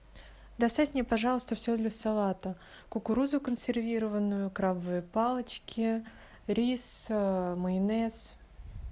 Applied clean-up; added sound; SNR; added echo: none; none; none; none.